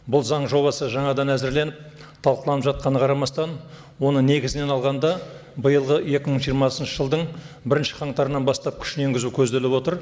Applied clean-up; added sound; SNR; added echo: none; none; none; none.